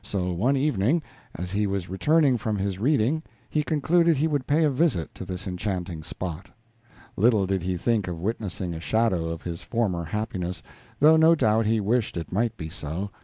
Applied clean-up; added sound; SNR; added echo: none; none; none; none.